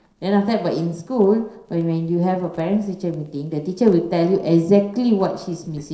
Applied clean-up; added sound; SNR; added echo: neural separator model SepFormer DNS4.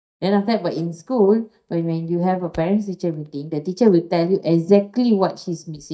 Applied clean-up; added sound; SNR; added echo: neural mask model DeepFilterNet 3.